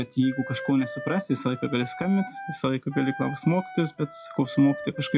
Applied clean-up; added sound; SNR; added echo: classical method WPE with log-MMSE.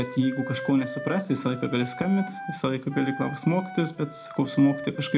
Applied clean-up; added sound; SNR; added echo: none; Wind instrument, woodwind instrument; 12 dB; reverberation time 0.2 s.